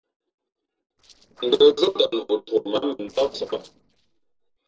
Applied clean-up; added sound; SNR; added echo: neural separator model SepFormer DNS4.